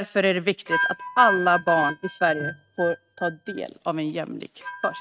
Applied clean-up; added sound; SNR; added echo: neural mask model RNNoise.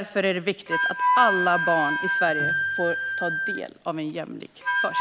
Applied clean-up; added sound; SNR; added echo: none; Wind instrument, woodwind instrument; -1 dB; none.